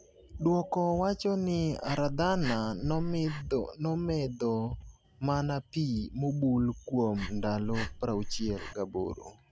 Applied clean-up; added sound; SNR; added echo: none; Breathing; 7 dB; none.